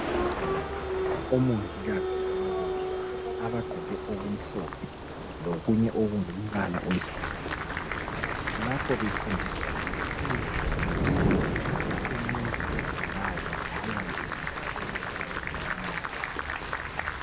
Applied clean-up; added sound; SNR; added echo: none; Applause + Thunder / Rain; -1 dB; none.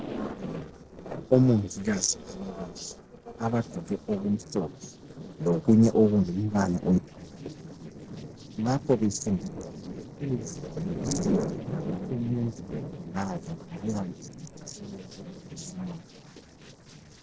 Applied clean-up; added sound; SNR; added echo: neural separator model SepFormer DNS4.